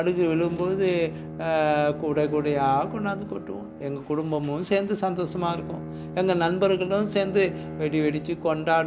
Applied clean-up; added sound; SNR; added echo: none; Bowed string instrument; 12 dB; none.